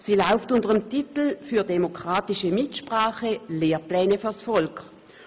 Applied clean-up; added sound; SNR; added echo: none; none; none; none.